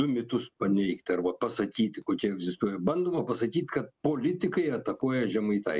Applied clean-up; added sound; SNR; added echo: none; none; none; none.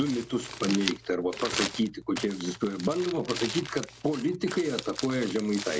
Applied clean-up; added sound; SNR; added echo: none; Crumpling, crinkling; 9 dB; none.